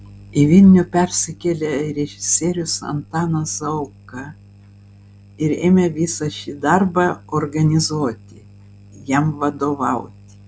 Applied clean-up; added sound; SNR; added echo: none; none; none; none.